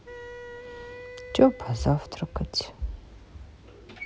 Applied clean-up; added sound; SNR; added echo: none; Wind instrument, woodwind instrument; 15 dB; none.